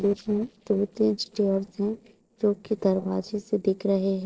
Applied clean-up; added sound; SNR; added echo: neural separator model SepFormer DNS4.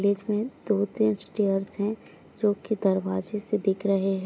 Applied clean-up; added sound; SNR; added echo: none; none; none; none.